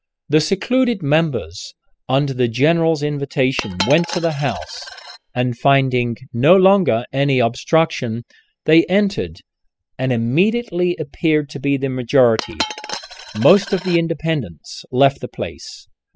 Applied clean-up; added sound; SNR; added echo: classical method spectral subtraction.